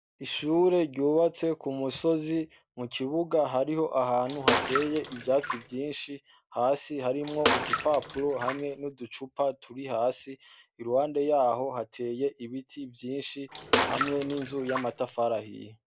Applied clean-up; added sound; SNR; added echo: none; Bathtub (filling or washing) / Water / Splash, splatter; 1 dB; none.